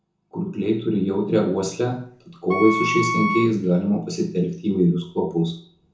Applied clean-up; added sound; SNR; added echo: none; Wind instrument, woodwind instrument; 4 dB; reverberation time 0.6 s.